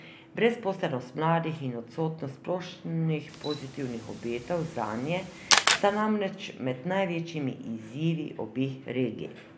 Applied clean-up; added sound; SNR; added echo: none; Camera; -1 dB; none.